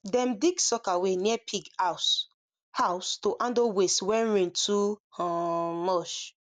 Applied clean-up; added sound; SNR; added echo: none; none; none; none.